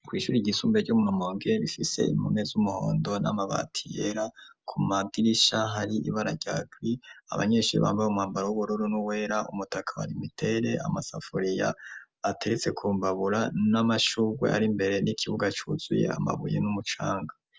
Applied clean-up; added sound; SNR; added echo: none; none; none; none.